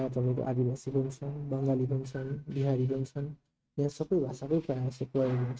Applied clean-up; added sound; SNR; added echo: neural mask model RNNoise.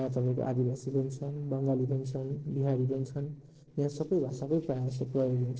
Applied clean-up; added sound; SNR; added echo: neural separator model SepFormer DNS4.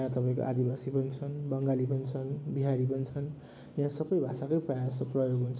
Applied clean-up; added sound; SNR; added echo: none; none; none; none.